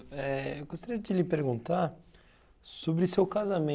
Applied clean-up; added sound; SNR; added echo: none; none; none; none.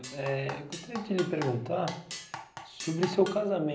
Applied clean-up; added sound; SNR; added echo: none; Drum kit; 11 dB; reverberation time 0.5 s.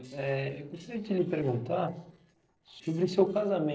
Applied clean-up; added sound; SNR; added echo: neural separator model SepFormer DNS4.